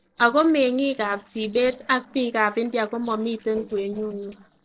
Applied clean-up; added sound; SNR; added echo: neural separator model SepFormer DNS4.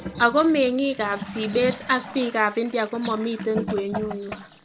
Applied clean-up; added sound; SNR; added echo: none; Toilet flush / Gurgling; 11 dB; none.